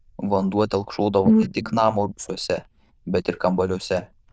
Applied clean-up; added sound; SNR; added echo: neural diffusion model UNIVERSE++.